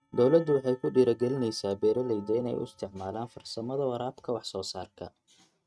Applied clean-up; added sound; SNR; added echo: neural mask model RNNoise.